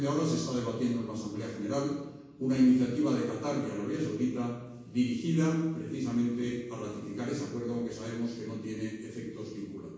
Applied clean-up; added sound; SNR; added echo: none; none; none; reverberation time 1.2 s.